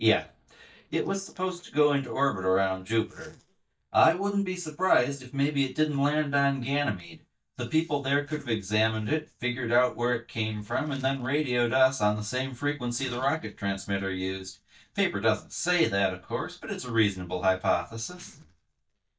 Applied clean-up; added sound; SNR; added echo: neural mask model DeepFilterNet 3.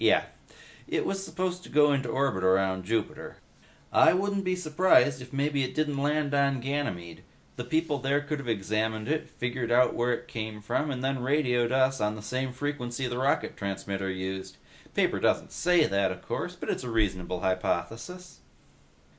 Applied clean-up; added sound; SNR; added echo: none; none; none; none.